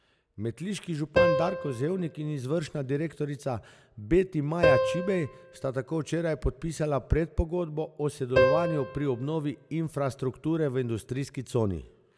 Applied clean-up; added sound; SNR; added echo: none; Piano; 2 dB; none.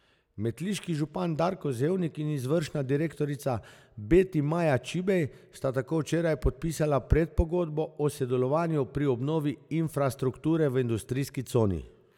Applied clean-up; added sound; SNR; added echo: none; none; none; none.